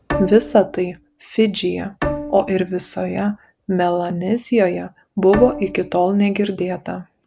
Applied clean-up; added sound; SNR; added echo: none; Bowed string instrument; 10 dB; none.